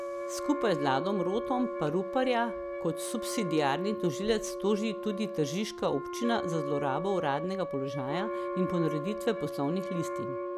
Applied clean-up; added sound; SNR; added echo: none; Wind instrument, woodwind instrument + Wind instrument, woodwind instrument; 4 dB; none.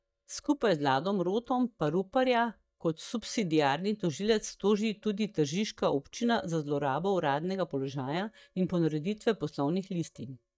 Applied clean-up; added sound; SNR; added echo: neural mask model DeepFilterNet 3.